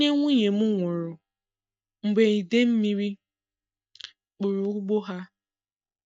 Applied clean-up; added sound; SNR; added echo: neural mask model DeepFilterNet 3.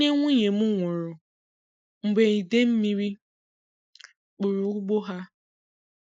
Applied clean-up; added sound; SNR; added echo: neural mask model Resemble Enhance denoiser.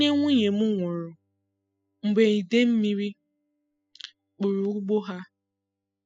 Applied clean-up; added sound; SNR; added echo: classical method spectral subtraction.